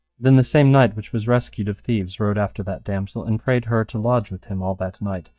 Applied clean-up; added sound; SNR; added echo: neural mask model DeepFilterNet 3.